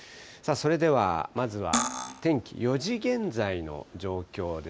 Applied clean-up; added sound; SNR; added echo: none; Cutlery, silverware; 1 dB; none.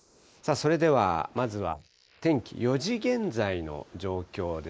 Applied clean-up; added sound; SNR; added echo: neural mask model Resemble Enhance denoiser.